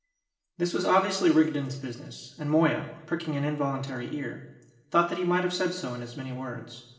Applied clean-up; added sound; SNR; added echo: none; none; none; reverberation time 1.0 s.